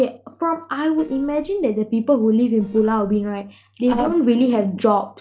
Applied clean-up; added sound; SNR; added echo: neural separator model SepFormer DNS4.